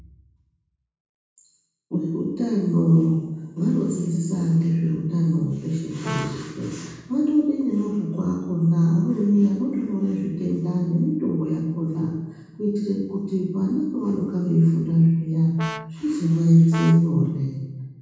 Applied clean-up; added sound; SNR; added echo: none; Brass instrument; 15 dB; reverberation time 1.1 s.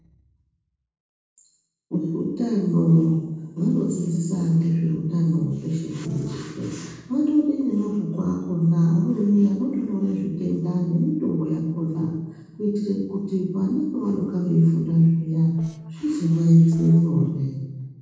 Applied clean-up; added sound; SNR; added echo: neural separator model SepFormer DNS4.